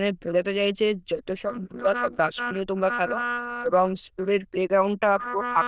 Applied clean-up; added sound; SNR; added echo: neural diffusion model UNIVERSE++.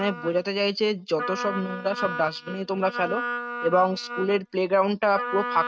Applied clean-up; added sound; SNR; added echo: neural mask model RNNoise.